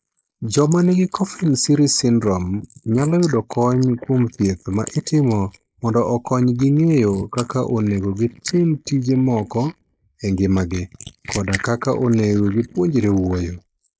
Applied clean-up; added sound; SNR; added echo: neural mask model Resemble Enhance denoiser.